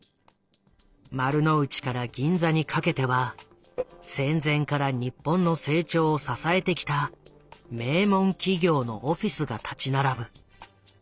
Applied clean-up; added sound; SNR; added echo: neural separator model SepFormer DNS4.